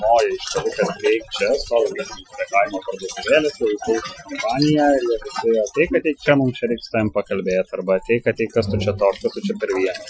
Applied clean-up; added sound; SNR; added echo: classical method Wiener filter.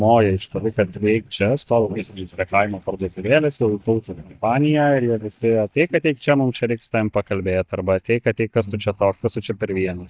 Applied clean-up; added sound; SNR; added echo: neural mask model DeepFilterNet 3.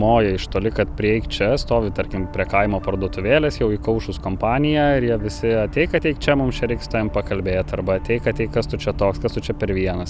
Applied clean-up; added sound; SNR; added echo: none; none; none; none.